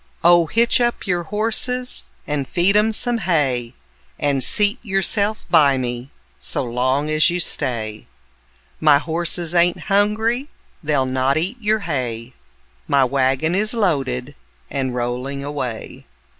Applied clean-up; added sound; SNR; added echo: none; none; none; none.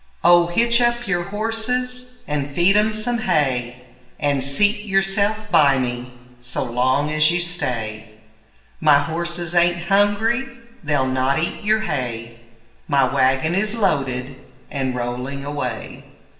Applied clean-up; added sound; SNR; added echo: none; none; none; reverberation time 1.1 s.